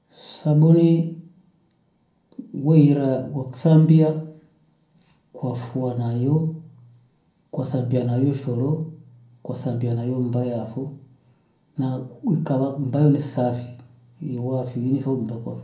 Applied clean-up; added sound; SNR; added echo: none; none; none; reverberation time 0.5 s.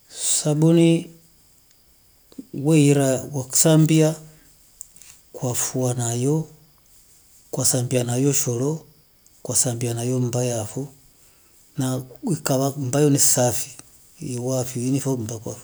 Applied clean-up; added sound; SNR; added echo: none; none; none; none.